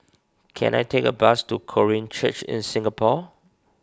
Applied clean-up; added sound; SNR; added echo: none; none; none; none.